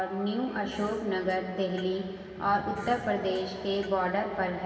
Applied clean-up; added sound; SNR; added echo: none; Fart; 20 dB; reverberation time 2.4 s.